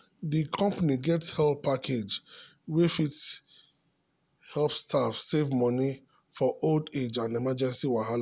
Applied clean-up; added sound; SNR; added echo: none; none; none; none.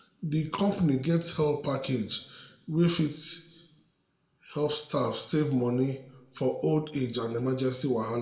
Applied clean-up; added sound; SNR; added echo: none; none; none; reverberation time 0.7 s.